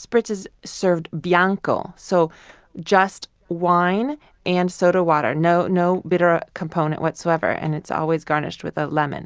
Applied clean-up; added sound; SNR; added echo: none; none; none; none.